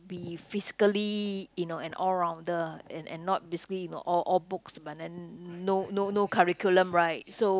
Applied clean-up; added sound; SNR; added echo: none; none; none; none.